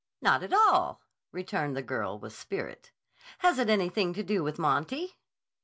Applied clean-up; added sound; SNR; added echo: none; none; none; none.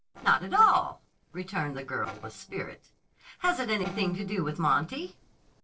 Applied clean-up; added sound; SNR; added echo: neural separator model SepFormer DNS4.